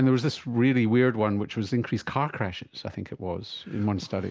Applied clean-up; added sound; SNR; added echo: none; none; none; none.